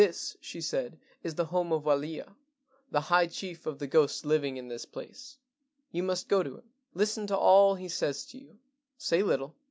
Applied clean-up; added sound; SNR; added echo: none; none; none; none.